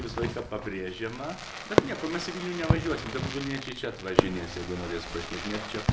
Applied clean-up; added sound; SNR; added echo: none; Fireworks; -2 dB; none.